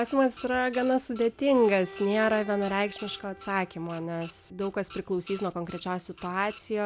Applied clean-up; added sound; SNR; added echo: none; Printer + Bowed string instrument; 19 dB; none.